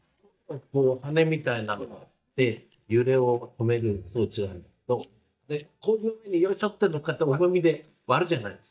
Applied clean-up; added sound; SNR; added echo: neural mask model DeepFilterNet 3.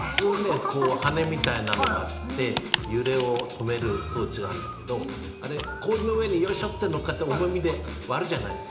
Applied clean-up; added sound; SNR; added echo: none; Computer keyboard; 11 dB; reverberation time 0.8 s.